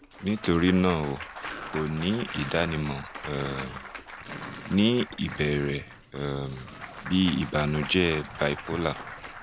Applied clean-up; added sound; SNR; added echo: none; Sink (filling or washing) + Applause / Cheering / Clapping; 12 dB; none.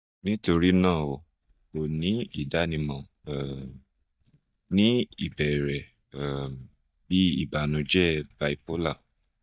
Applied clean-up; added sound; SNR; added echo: neural mask model DeepFilterNet 3.